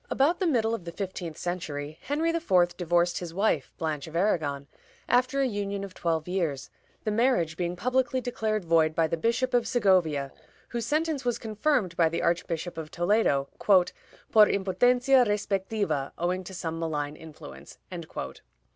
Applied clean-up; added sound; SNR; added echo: none; none; none; none.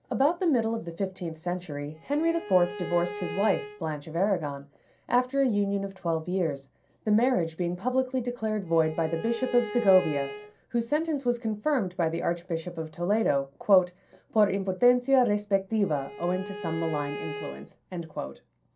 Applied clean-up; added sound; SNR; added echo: none; Bowed string instrument; 12 dB; reverberation time 0.3 s.